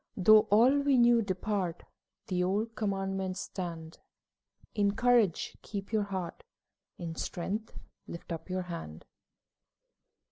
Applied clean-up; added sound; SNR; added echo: none; none; none; none.